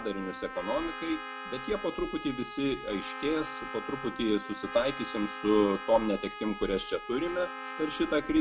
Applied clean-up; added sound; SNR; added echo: none; Trumpet + Trumpet; 10 dB; none.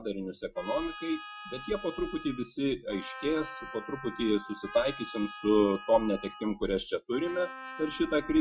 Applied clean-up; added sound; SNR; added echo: classical method Wiener filter.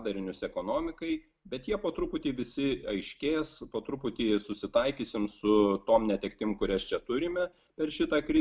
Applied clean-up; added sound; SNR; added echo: none; none; none; none.